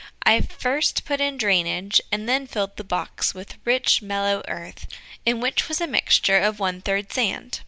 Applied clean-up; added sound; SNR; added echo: none; none; none; none.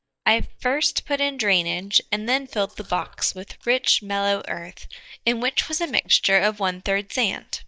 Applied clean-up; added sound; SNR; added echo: neural mask model DeepFilterNet 3.